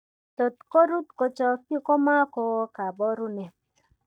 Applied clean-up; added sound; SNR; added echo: neural mask model DeepFilterNet 3.